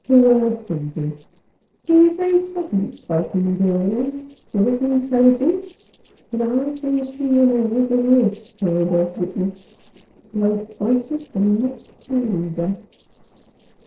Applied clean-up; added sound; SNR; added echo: neural separator model SepFormer DNS4.